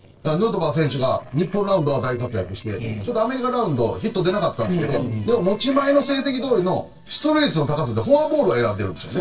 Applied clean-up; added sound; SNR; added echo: neural separator model SepFormer DNS4.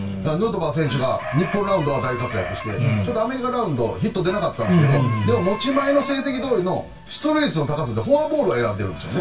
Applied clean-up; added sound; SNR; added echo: none; Chicken, rooster; 11 dB; reverberation time 0.1 s.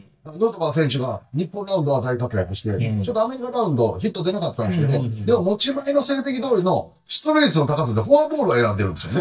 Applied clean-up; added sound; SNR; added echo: neural mask model DeepFilterNet 3.